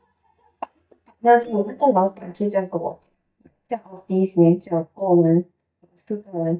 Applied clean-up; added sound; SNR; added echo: neural mask model DeepFilterNet 3.